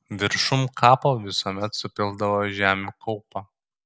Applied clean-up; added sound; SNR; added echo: none; none; none; none.